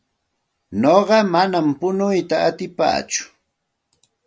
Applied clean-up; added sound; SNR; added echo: none; none; none; none.